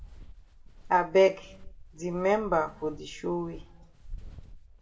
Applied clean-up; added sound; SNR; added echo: none; Walk, footsteps; 16 dB; reverberation time 0.3 s.